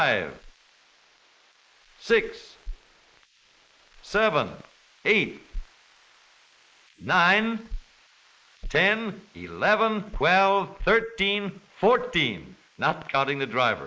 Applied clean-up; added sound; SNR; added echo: neural mask model Resemble Enhance denoiser.